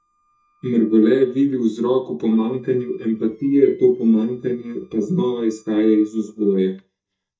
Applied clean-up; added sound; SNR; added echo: neural mask model DeepFilterNet 3.